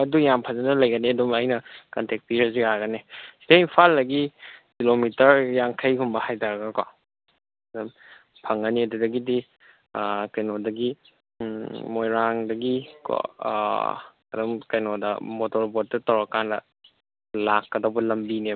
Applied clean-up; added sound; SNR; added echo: none; none; none; none.